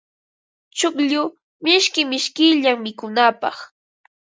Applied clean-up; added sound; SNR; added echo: none; none; none; none.